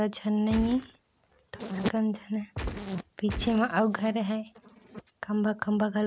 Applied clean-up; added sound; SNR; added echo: none; Gunshot, gunfire; 8 dB; none.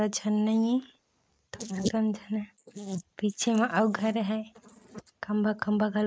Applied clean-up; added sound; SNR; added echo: neural mask model Resemble Enhance denoiser.